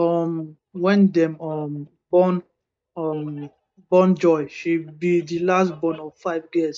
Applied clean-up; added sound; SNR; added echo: neural mask model DeepFilterNet 3.